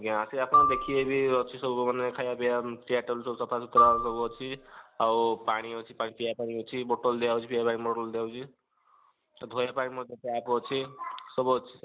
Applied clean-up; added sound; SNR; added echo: none; Marimba, xylophone; 0 dB; none.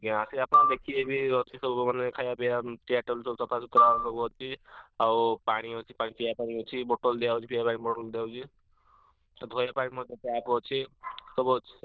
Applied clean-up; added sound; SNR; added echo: neural diffusion model UNIVERSE++.